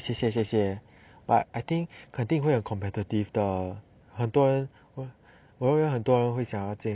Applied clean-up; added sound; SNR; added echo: none; none; none; none.